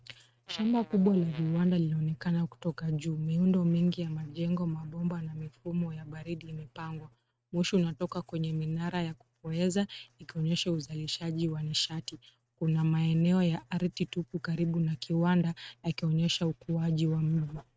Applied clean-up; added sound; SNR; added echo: neural mask model RNNoise.